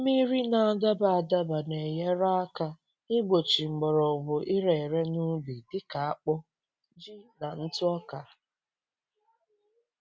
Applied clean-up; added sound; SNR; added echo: none; none; none; none.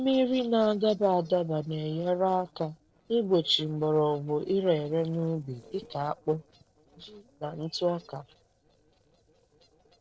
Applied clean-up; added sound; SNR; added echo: neural separator model SepFormer DNS4.